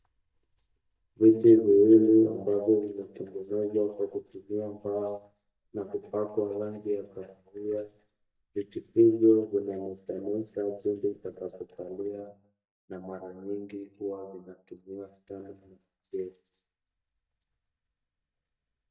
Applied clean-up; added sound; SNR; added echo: neural mask model DeepFilterNet 3.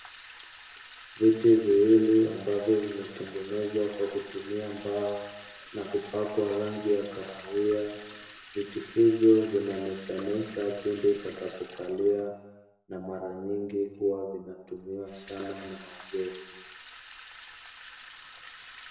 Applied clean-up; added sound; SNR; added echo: none; Sink (filling or washing) / Water tap, faucet; 15 dB; reverberation time 1.2 s.